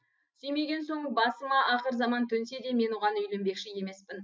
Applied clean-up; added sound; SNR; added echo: none; none; none; none.